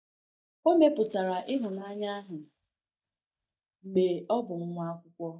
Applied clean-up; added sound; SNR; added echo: neural mask model DeepFilterNet 3.